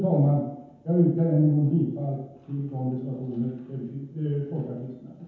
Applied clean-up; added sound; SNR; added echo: none; none; none; reverberation time 0.9 s.